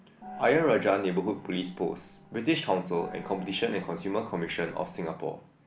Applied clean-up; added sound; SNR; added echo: none; Gong; 18 dB; none.